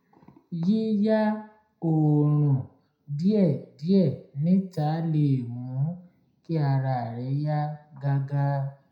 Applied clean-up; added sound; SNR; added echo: none; none; none; reverberation time 0.5 s.